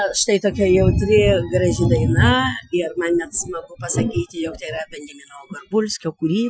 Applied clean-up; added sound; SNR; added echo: classical method Wiener filter.